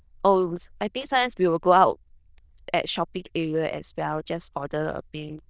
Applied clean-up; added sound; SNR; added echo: neural diffusion model UNIVERSE++.